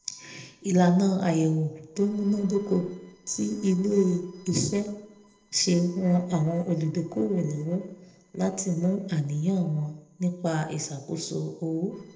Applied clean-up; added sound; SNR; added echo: neural separator model SepFormer DNS4.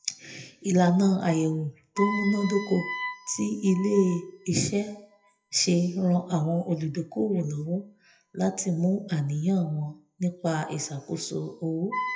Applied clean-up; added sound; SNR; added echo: classical method WPE with log-MMSE.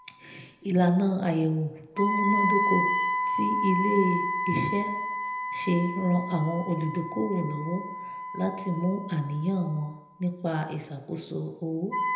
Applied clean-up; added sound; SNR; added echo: none; Wind instrument, woodwind instrument; 3 dB; reverberation time 0.8 s.